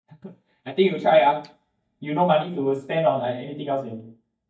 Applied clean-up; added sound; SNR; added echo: neural mask model DeepFilterNet 3.